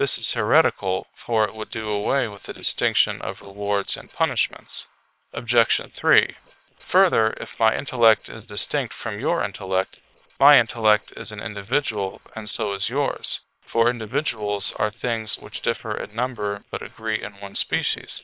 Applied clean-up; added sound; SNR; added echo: neural separator model SepFormer WHAM!.